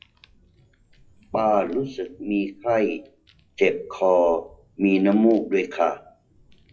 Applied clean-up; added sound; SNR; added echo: classical method WPE with log-MMSE.